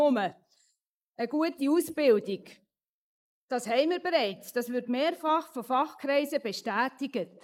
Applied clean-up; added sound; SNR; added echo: neural mask model Resemble Enhance denoiser.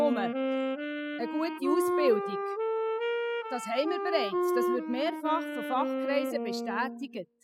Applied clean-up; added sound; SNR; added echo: classical method spectral subtraction.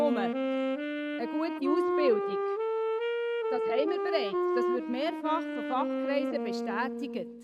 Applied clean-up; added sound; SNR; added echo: neural mask model RNNoise.